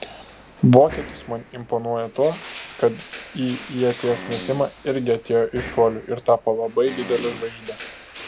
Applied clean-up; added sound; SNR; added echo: none; Crushing + Fart; 13 dB; none.